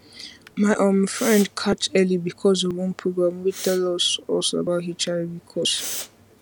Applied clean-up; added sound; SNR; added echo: none; Respiratory sounds; 16 dB; none.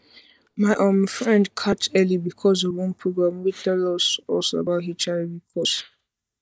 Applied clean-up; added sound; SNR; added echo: neural mask model DeepFilterNet 3.